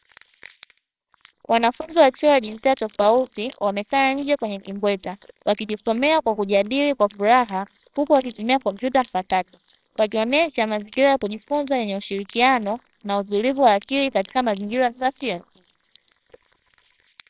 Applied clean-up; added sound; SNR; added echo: neural separator model SepFormer WHAMR!.